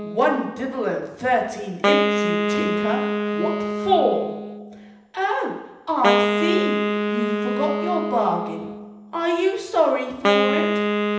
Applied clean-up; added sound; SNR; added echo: none; Wind instrument, woodwind instrument; 0 dB; reverberation time 0.9 s.